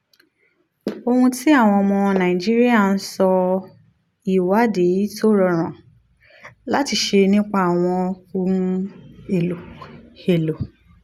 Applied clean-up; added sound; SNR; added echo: none; none; none; none.